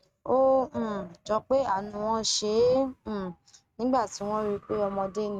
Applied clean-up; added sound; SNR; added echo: neural mask model RNNoise.